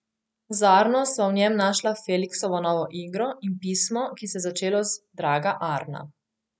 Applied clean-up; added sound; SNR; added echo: none; none; none; none.